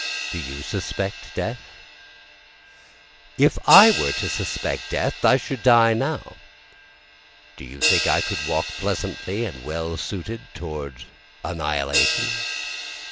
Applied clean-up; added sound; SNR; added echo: none; Crash cymbal; 5 dB; none.